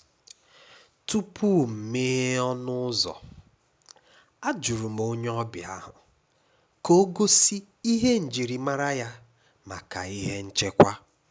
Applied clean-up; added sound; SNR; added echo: none; none; none; none.